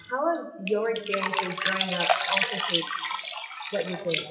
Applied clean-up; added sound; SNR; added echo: classical method WPE with log-MMSE.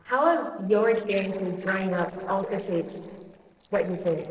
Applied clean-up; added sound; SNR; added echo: neural separator model SepFormer DNS4.